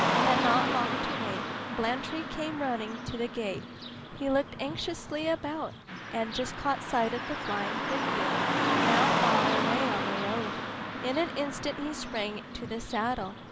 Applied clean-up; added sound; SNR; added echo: none; Car passing by / Traffic noise, roadway noise; -1 dB; none.